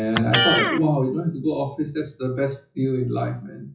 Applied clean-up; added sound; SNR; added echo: classical method WPE with log-MMSE.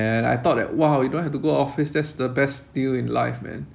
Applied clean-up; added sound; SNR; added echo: none; none; none; none.